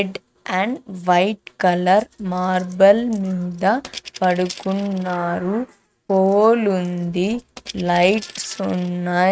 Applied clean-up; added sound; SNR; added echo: neural mask model RNNoise.